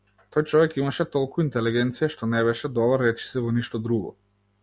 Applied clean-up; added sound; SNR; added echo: none; none; none; none.